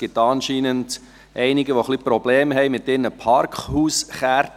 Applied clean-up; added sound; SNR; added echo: none; none; none; none.